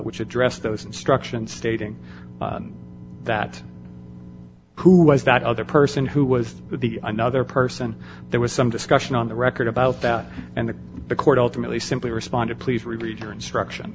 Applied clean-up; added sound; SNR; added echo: none; none; none; none.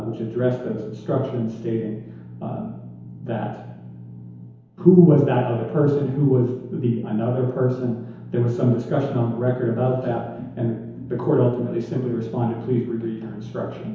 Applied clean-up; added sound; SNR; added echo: none; none; none; reverberation time 1.0 s.